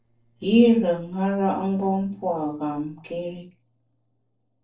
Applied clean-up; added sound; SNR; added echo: neural separator model SepFormer DNS4.